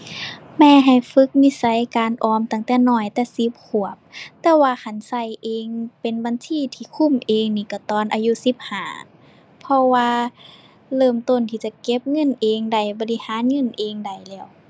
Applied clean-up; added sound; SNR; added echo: none; none; none; none.